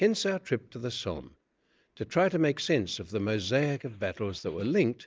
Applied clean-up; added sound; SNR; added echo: neural mask model Resemble Enhance denoiser.